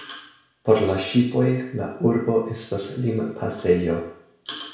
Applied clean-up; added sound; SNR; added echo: none; none; none; reverberation time 0.7 s.